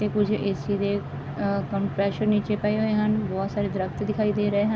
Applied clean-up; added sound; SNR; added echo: none; none; none; none.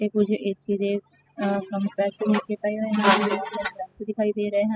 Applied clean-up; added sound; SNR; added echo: classical method spectral subtraction.